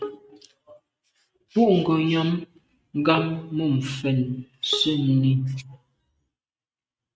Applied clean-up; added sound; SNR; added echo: neural mask model RNNoise.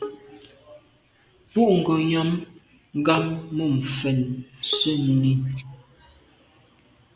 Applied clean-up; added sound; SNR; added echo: none; Bowed string instrument; 16 dB; none.